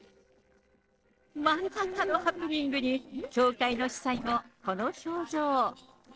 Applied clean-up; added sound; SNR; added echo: neural separator model SepFormer DNS4.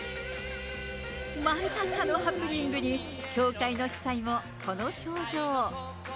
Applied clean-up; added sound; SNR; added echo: none; none; none; none.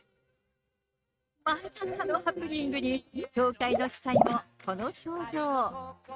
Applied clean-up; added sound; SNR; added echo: neural mask model RNNoise.